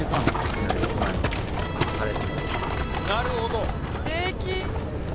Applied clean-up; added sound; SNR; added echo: none; Livestock, farm animals, working animals; -4 dB; none.